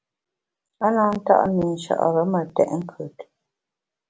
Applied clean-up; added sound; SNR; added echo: none; none; none; none.